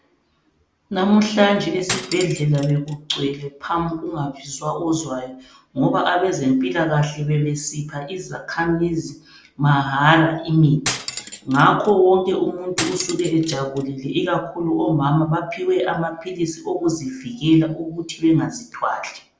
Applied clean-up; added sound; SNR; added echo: none; Cutlery, silverware; 10 dB; none.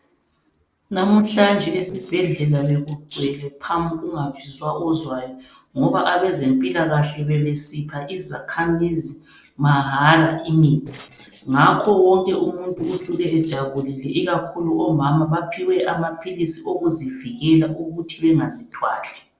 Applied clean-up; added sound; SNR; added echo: neural separator model SepFormer DNS4.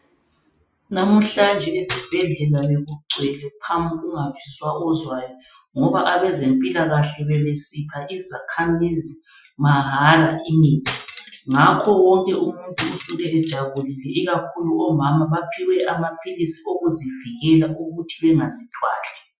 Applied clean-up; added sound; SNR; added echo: classical method Wiener filter.